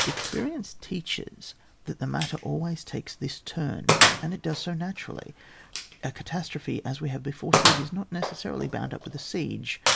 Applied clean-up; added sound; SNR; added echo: none; Gunshot, gunfire; -3 dB; none.